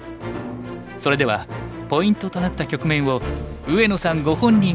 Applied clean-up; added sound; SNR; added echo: none; Thump, thud; 15 dB; none.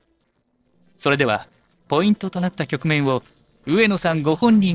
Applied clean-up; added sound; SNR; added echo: neural separator model SepFormer DNS4.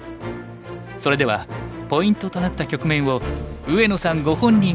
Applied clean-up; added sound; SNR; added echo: none; none; none; none.